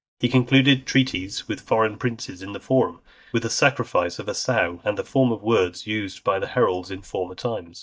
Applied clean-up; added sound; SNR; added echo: neural mask model DeepFilterNet 3.